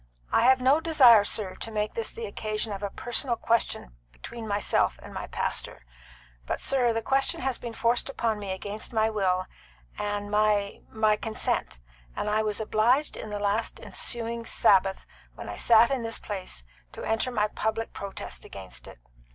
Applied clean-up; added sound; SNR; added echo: none; none; none; none.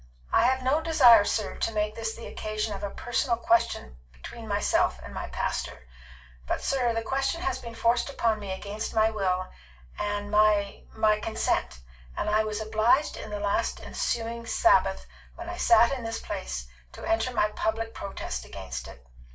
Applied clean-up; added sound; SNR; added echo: none; none; none; reverberation time 0.2 s.